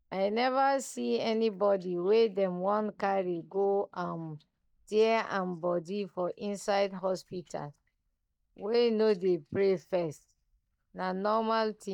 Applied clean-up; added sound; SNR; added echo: neural mask model DeepFilterNet 3.